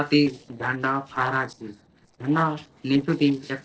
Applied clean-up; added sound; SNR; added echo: neural separator model SepFormer DNS4.